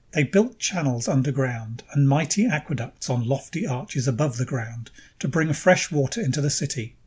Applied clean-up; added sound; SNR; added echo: none; none; none; none.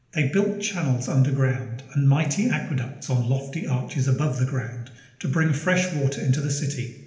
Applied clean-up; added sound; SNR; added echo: none; none; none; reverberation time 0.9 s.